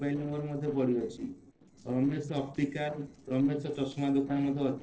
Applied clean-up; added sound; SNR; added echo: neural separator model SepFormer DNS4.